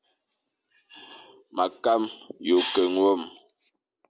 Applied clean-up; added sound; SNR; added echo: none; none; none; none.